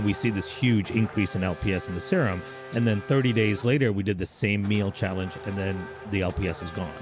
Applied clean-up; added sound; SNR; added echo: none; Race car, auto racing / Accelerating, revving, vroom; 15 dB; none.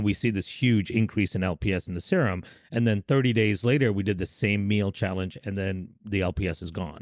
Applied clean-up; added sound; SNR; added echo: none; none; none; none.